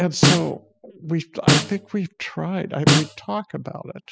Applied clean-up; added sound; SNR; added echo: classical method spectral subtraction.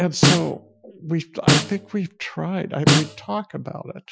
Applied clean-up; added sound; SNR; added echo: classical method Wiener filter.